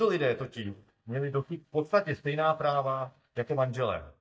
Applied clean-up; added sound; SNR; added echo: neural mask model DeepFilterNet 3.